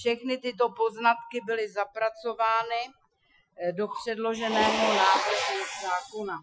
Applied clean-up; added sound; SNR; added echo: classical method Wiener filter.